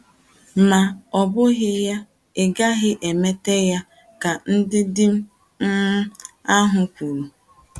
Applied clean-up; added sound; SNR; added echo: none; none; none; none.